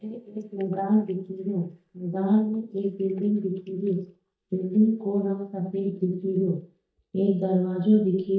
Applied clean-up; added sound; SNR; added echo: neural mask model DeepFilterNet 3.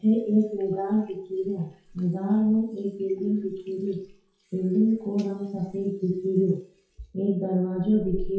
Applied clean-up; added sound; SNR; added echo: classical method WPE with log-MMSE.